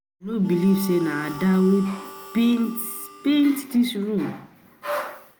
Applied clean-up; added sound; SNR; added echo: none; Harmonica; 18 dB; none.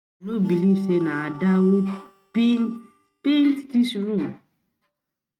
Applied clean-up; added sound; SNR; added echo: neural mask model RNNoise.